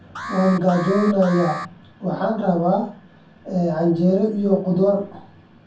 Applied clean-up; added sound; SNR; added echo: none; Alarm; 10 dB; reverberation time 0.3 s.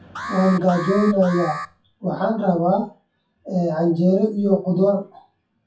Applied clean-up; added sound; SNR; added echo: classical method WPE with log-MMSE.